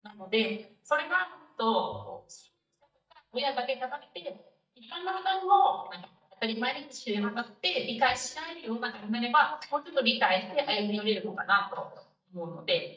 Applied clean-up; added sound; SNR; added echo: neural mask model DeepFilterNet 3.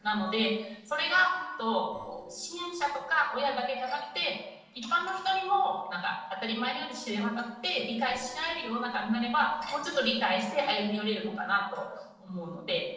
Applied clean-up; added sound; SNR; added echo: neural separator model SepFormer DNS4.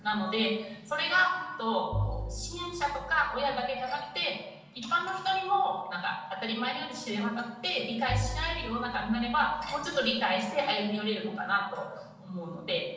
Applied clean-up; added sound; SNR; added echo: none; Bowed string instrument; 8 dB; reverberation time 0.8 s.